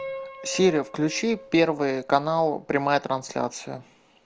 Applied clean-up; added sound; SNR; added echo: none; Piano; 17 dB; none.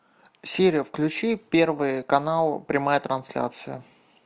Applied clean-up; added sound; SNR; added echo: none; none; none; none.